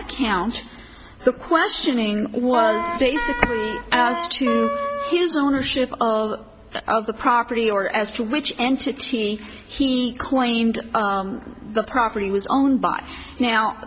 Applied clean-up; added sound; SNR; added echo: none; Wind instrument, woodwind instrument; 4 dB; none.